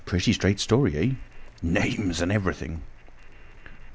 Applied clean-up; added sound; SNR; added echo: none; Crackle; 17 dB; none.